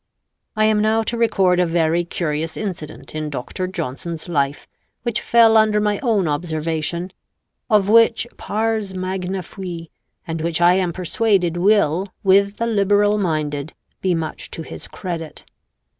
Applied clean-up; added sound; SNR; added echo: none; none; none; none.